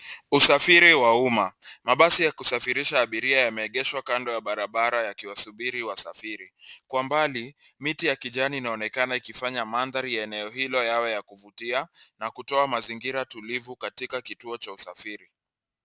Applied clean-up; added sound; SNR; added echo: none; none; none; none.